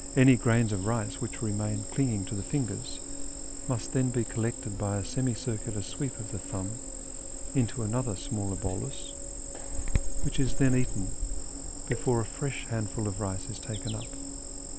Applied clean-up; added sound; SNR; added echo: none; Cricket; 2 dB; none.